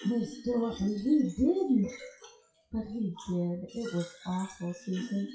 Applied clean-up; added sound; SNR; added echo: classical method WPE with log-MMSE.